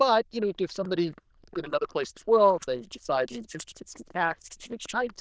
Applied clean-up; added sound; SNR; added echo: neural diffusion model UNIVERSE++.